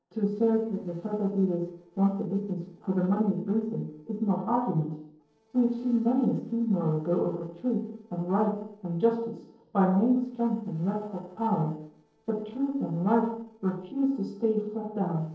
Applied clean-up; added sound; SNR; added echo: neural separator model SepFormer DNS4.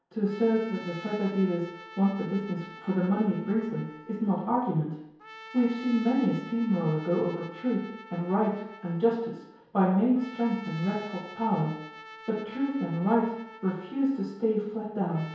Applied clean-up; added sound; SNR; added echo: none; Trumpet; 18 dB; reverberation time 1.0 s.